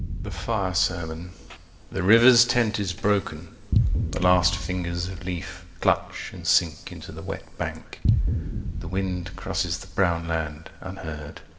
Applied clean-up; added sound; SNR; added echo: none; Boom; 4 dB; reverberation time 2.8 s.